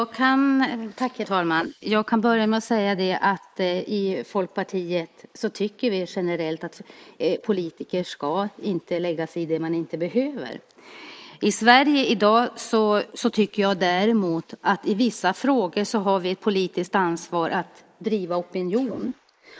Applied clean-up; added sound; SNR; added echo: neural mask model Resemble Enhance denoiser.